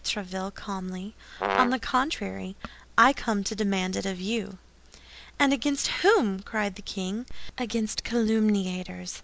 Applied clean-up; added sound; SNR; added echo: none; Brass instrument; 3 dB; none.